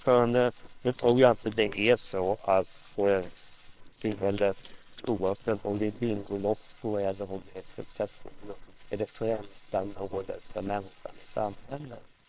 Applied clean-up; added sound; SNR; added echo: neural separator model SepFormer WHAMR!.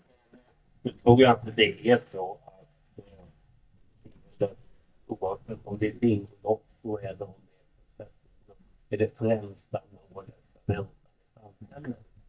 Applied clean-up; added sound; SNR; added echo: neural mask model DeepFilterNet 3.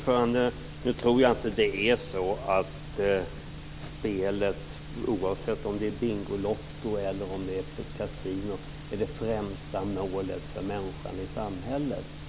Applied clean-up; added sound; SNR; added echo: none; none; none; none.